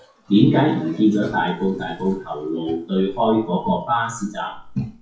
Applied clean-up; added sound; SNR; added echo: classical method WPE with log-MMSE.